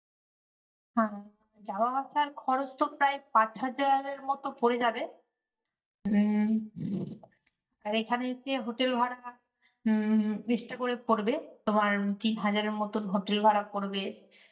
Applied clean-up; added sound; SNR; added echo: neural mask model DeepFilterNet 3.